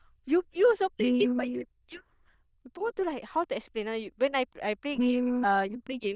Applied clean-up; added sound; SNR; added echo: neural diffusion model UNIVERSE++.